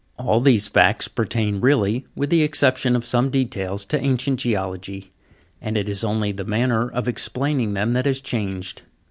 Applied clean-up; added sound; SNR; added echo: none; none; none; none.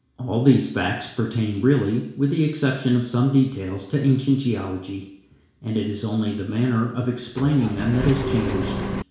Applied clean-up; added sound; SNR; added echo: none; Engine; 5 dB; reverberation time 0.7 s.